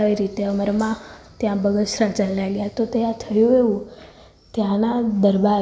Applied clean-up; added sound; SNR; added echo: none; none; none; none.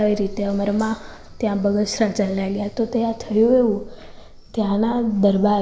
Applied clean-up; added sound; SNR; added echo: none; Livestock, farm animals, working animals; 18 dB; none.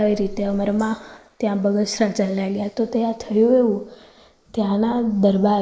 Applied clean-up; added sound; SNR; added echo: neural mask model Resemble Enhance denoiser.